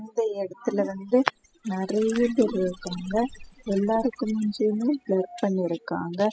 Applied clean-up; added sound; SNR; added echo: classical method spectral subtraction.